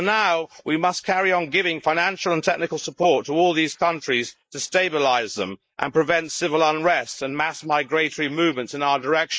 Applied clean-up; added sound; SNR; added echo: neural mask model Resemble Enhance denoiser.